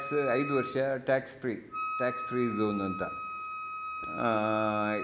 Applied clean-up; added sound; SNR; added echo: none; Wind instrument, woodwind instrument; 7 dB; none.